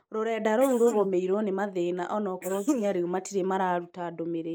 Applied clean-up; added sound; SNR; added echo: neural mask model Resemble Enhance denoiser.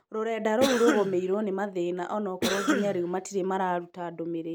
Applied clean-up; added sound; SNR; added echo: none; Cough; 3 dB; none.